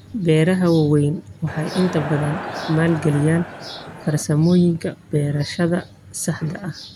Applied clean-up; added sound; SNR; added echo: none; Crowd; 11 dB; none.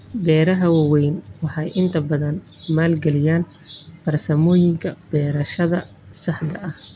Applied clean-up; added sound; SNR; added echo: none; none; none; none.